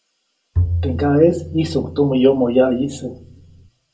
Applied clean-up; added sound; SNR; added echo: none; Bowed string instrument; 7 dB; reverberation time 0.2 s.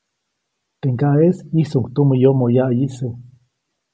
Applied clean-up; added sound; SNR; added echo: none; none; none; none.